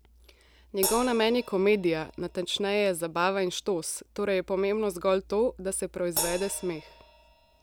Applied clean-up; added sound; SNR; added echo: none; Crash cymbal; 12 dB; none.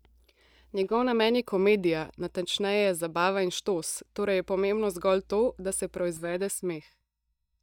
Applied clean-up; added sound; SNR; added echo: neural mask model DeepFilterNet 3.